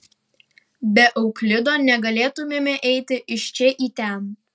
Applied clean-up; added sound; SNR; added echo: none; none; none; none.